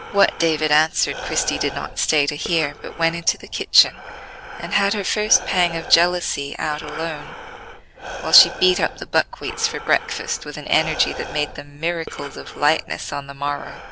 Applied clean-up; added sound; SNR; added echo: none; Breathing; 13 dB; none.